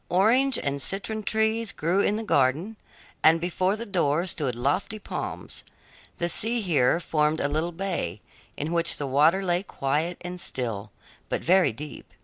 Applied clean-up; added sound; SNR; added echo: none; none; none; none.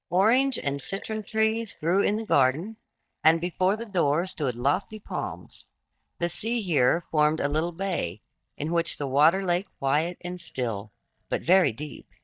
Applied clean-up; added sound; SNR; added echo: neural mask model DeepFilterNet 3.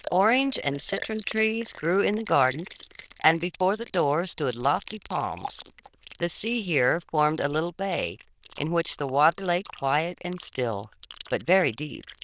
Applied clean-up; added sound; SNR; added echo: neural diffusion model UNIVERSE++.